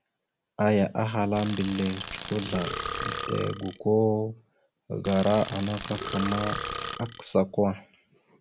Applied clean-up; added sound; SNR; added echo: none; Burping, eructation + Tools; 6 dB; none.